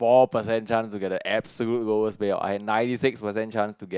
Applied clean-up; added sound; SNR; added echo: none; none; none; none.